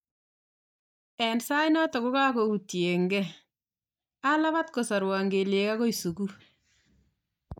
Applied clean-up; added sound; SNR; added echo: neural mask model DeepFilterNet 3.